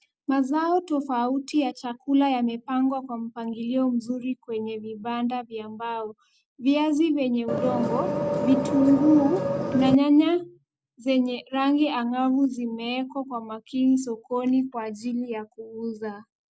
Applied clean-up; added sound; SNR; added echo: none; Vehicle; 2 dB; none.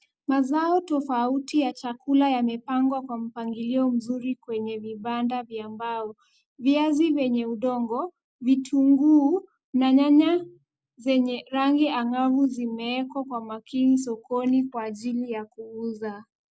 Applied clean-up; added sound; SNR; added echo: none; none; none; none.